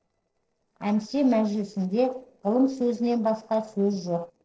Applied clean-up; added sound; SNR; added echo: neural separator model SepFormer DNS4.